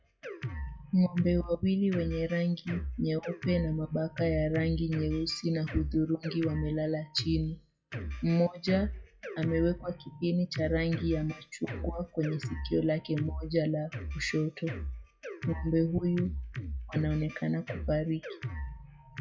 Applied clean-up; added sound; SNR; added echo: classical method WPE with log-MMSE.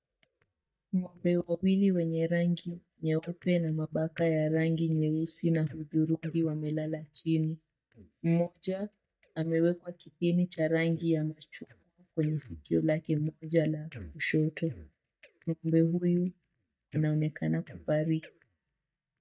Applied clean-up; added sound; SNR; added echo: neural mask model DeepFilterNet 3.